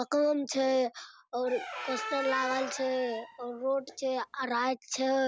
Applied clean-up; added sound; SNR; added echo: none; Squeak; 10 dB; none.